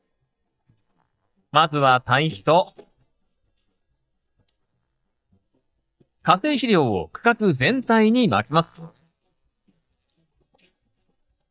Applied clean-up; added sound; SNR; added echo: neural mask model DeepFilterNet 3.